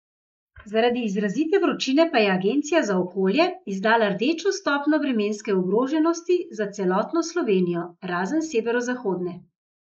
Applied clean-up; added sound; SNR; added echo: neural mask model Resemble Enhance denoiser.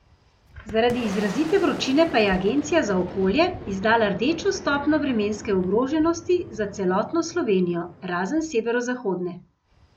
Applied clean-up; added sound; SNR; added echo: none; Boom; 15 dB; none.